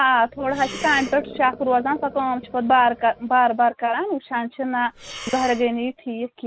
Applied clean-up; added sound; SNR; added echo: none; Breathing + Animal; 16 dB; none.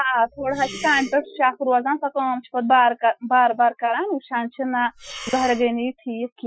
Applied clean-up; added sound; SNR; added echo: classical method Wiener filter.